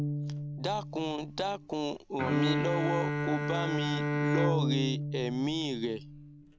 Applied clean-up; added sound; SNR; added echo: none; Bowed string instrument; -1 dB; none.